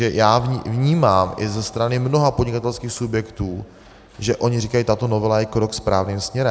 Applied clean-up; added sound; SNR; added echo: none; none; none; none.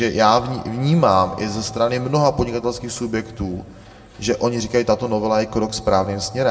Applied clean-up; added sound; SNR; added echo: none; none; none; reverberation time 1.3 s.